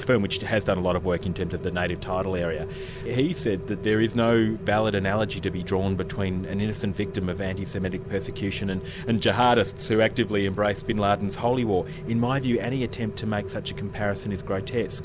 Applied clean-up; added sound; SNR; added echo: none; Rain; 10 dB; none.